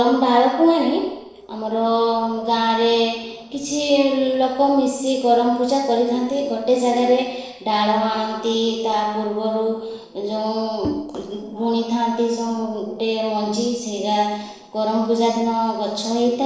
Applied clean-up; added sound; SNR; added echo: neural separator model SepFormer DNS4.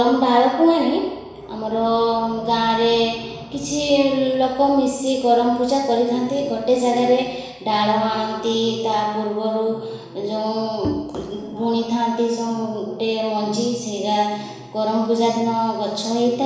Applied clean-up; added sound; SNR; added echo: none; Bowed string instrument; 11 dB; reverberation time 1.0 s.